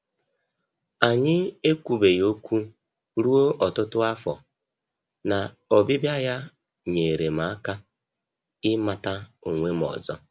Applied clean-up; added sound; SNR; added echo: none; none; none; none.